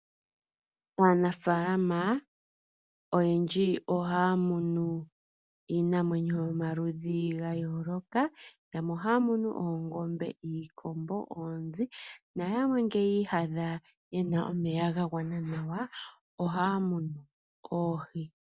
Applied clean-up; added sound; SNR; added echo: none; none; none; none.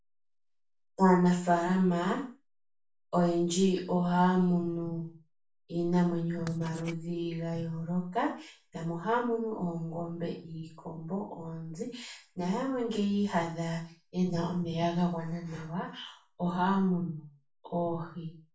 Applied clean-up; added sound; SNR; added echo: none; Writing; 20 dB; reverberation time 0.3 s.